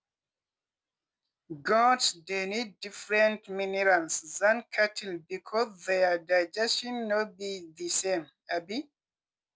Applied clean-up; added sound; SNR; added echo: none; none; none; none.